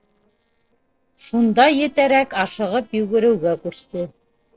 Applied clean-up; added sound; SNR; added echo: neural separator model SepFormer DNS4.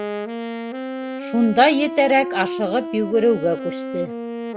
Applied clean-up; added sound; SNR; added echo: none; Wind instrument, woodwind instrument; 8 dB; none.